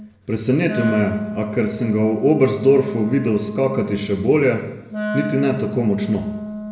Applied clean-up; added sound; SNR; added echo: none; Wind instrument, woodwind instrument; 9 dB; reverberation time 0.6 s.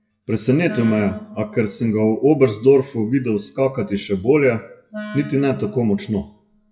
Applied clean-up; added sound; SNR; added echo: classical method WPE with log-MMSE.